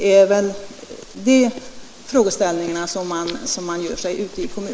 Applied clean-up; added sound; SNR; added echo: neural mask model Resemble Enhance denoiser.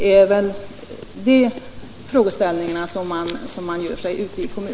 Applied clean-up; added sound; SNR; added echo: none; Walk, footsteps; 15 dB; none.